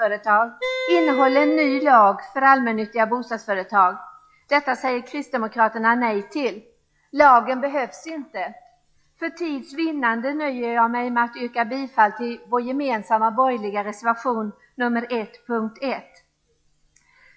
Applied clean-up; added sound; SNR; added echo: classical method log-MMSE.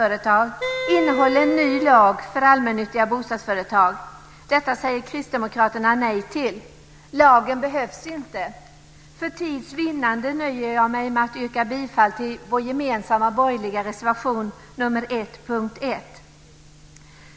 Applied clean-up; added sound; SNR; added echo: none; Wind instrument, woodwind instrument; 3 dB; none.